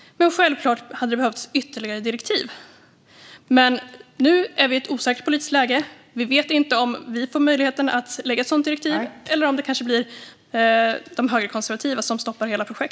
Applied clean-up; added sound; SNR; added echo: none; none; none; none.